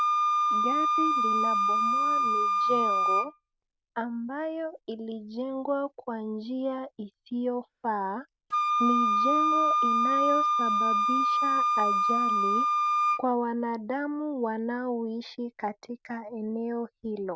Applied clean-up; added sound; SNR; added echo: none; Wind instrument, woodwind instrument; -5 dB; none.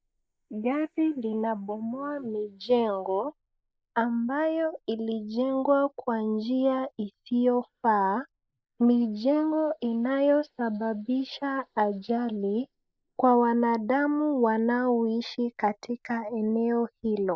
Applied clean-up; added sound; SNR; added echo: neural mask model Resemble Enhance denoiser.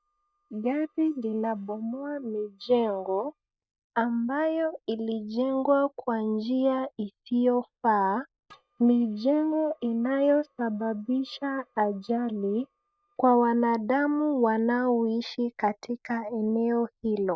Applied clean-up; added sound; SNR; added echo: neural mask model DeepFilterNet 3.